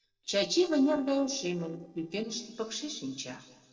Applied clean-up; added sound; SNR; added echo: neural separator model SepFormer DNS4.